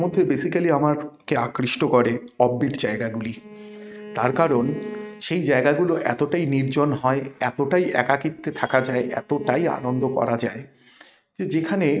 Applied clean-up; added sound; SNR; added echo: neural mask model RNNoise.